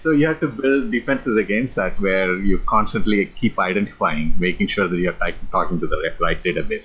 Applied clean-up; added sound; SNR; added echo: classical method log-MMSE.